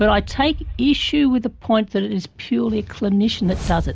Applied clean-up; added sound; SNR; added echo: none; Whoosh, swoosh, swish; 12 dB; none.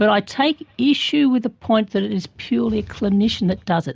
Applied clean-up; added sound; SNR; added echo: none; none; none; none.